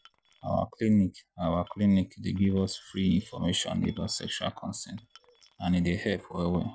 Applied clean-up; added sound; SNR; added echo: neural separator model SepFormer DNS4.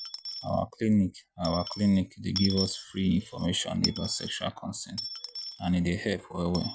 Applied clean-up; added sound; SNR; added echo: none; Coin (dropping) / Dishes, pots, and pans; 10 dB; none.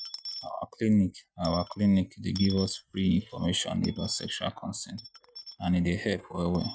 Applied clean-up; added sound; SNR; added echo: neural mask model RNNoise.